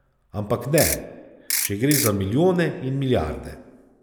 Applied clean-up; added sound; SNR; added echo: neural mask model Resemble Enhance denoiser.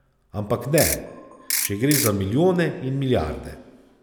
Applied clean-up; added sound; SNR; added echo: none; Ratchet, pawl / Percussion; 2 dB; none.